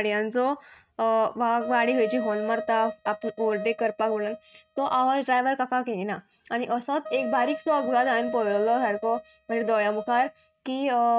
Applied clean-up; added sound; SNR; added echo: neural mask model RNNoise.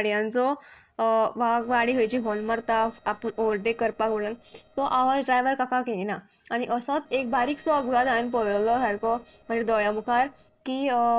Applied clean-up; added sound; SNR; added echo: neural separator model SepFormer DNS4.